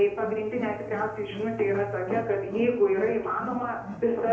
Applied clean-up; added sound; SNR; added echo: none; Wild animals; 13 dB; reverberation time 2.1 s.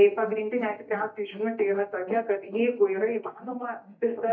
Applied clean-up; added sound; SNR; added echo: neural mask model DeepFilterNet 3.